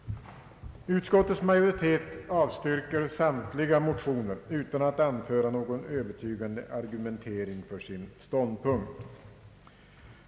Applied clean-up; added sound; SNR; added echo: none; none; none; none.